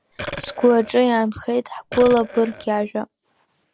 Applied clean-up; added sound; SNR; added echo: none; Burping, eructation; 13 dB; none.